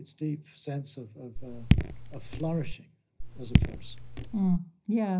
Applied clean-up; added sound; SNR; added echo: none; Raindrop / Drip; -5 dB; reverberation time 0.4 s.